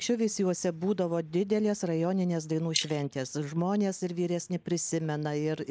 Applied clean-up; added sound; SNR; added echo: neural mask model Resemble Enhance denoiser.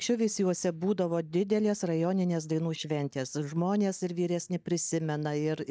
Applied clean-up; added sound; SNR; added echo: neural mask model DeepFilterNet 3.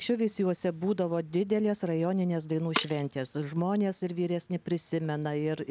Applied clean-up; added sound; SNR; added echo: none; Shatter; 11 dB; none.